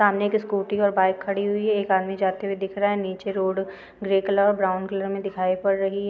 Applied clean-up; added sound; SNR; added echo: none; none; none; none.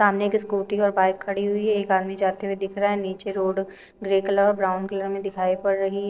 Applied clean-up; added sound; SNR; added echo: neural separator model SepFormer DNS4.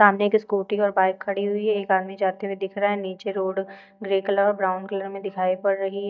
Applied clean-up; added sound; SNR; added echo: neural mask model DeepFilterNet 3.